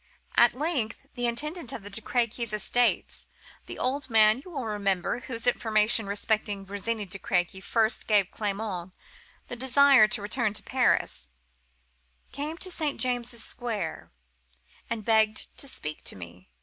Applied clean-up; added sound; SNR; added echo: none; none; none; none.